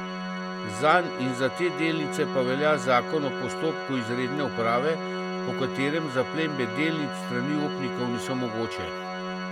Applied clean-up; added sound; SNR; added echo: none; Organ; 4 dB; none.